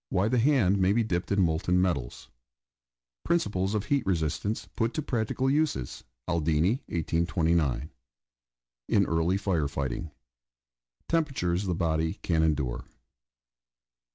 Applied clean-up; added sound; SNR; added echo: none; none; none; none.